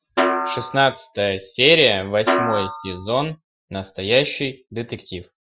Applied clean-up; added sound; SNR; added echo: classical method Wiener filter.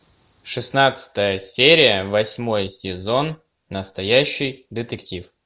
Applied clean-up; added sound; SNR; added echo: none; none; none; none.